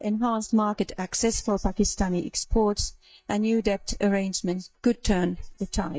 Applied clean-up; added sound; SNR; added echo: neural mask model DeepFilterNet 3.